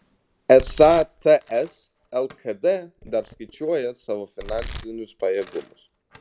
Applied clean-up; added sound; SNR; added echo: none; Domestic sounds, home sounds; 18 dB; none.